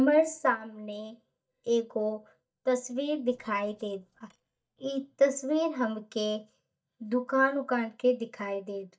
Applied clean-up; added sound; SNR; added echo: neural mask model DeepFilterNet 3.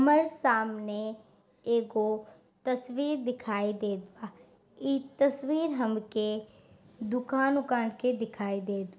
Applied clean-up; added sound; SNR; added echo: none; none; none; none.